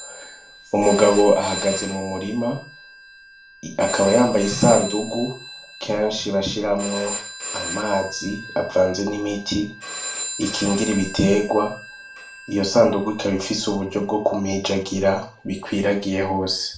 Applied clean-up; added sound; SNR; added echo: none; Telephone; 12 dB; reverberation time 0.3 s.